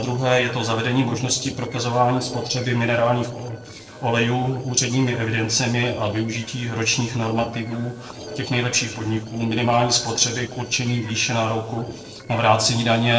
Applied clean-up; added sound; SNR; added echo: neural separator model SepFormer DNS4.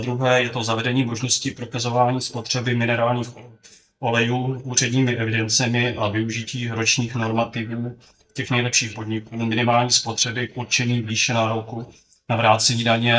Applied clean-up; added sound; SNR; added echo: neural mask model DeepFilterNet 3.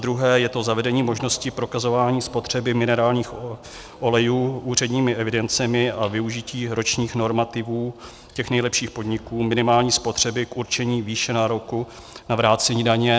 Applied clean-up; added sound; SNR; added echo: none; none; none; none.